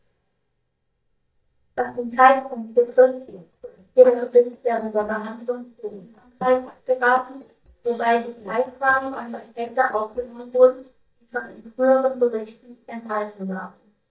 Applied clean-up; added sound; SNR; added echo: neural mask model DeepFilterNet 3.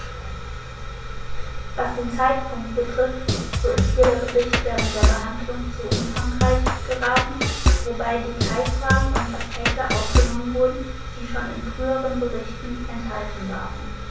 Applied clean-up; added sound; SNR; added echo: none; Drum kit; -3 dB; reverberation time 0.3 s.